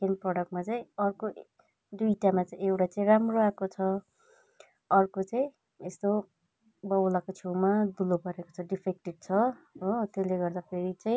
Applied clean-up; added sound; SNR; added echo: none; none; none; none.